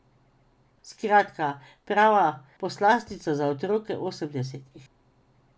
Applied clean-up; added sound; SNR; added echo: none; none; none; none.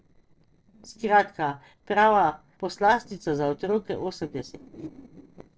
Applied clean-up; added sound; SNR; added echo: neural separator model SepFormer DNS4.